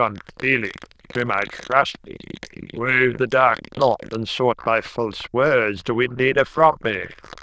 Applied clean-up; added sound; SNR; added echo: neural diffusion model UNIVERSE++.